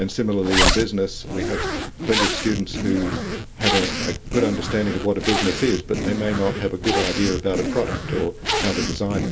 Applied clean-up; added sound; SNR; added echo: none; Zipper (clothing); 1 dB; reverberation time 0.2 s.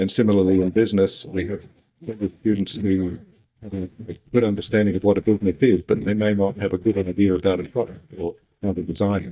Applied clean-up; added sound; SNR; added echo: neural mask model DeepFilterNet 3.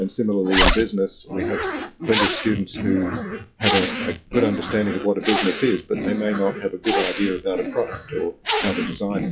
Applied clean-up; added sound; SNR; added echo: classical method WPE with log-MMSE.